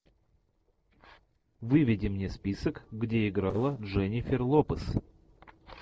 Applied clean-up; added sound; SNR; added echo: neural separator model SepFormer DNS4.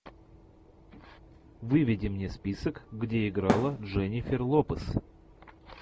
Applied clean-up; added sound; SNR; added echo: none; Thump, thud; -2 dB; none.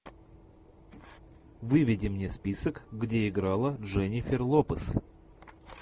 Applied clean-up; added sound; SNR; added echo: none; none; none; none.